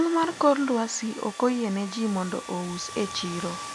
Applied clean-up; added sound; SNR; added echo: none; Domestic sounds, home sounds; 13 dB; none.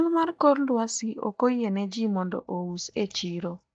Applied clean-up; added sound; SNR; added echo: neural mask model DeepFilterNet 3.